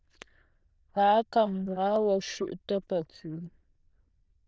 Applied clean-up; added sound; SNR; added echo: neural diffusion model UNIVERSE++.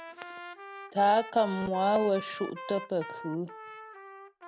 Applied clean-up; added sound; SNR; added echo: none; Trumpet; 13 dB; none.